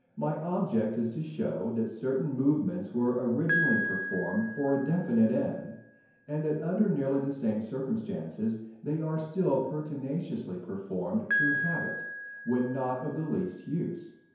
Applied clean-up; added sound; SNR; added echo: none; Piano; 8 dB; reverberation time 0.9 s.